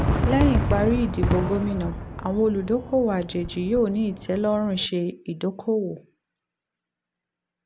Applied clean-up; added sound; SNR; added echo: none; Fireworks; 4 dB; none.